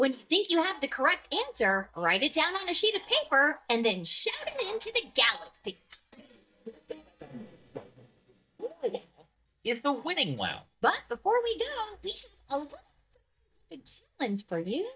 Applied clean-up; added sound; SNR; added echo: neural mask model DeepFilterNet 3.